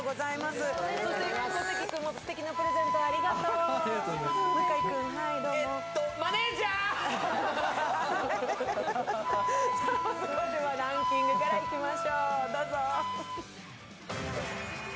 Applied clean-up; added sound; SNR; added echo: none; Wind instrument, woodwind instrument; 3 dB; none.